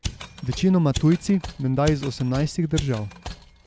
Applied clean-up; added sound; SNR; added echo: none; Mechanisms; 12 dB; none.